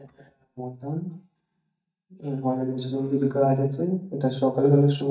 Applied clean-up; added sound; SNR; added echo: neural mask model DeepFilterNet 3.